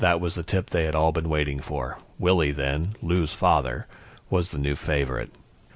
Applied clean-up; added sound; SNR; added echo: none; none; none; none.